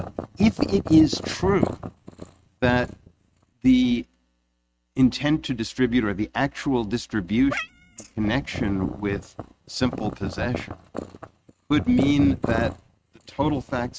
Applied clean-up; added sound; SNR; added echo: neural mask model RNNoise.